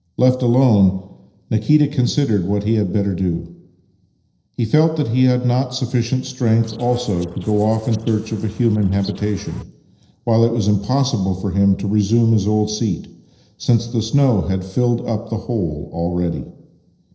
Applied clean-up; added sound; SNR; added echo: neural separator model SepFormer DNS4.